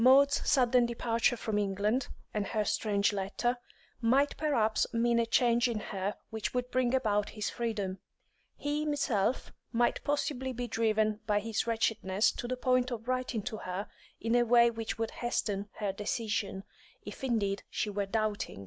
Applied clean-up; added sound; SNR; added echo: none; none; none; none.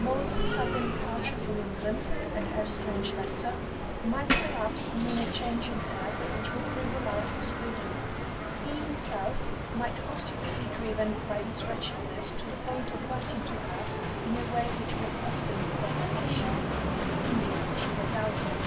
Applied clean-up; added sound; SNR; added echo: none; Bicycle; -3 dB; reverberation time 0.1 s.